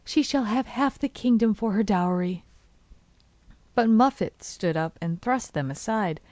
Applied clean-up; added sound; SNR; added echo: none; none; none; none.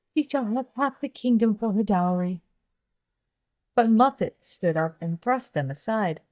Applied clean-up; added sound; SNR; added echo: neural mask model DeepFilterNet 3.